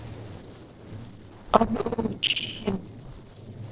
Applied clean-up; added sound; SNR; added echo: neural separator model SepFormer DNS4.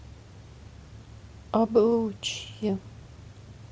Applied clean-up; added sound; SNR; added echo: none; none; none; none.